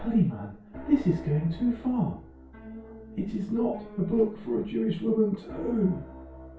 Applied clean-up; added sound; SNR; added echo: none; Piano; 15 dB; reverberation time 0.3 s.